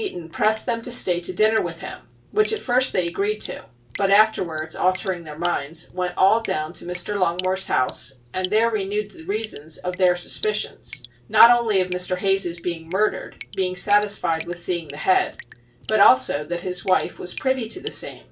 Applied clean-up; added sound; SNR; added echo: none; Drip; 19 dB; reverberation time 0.2 s.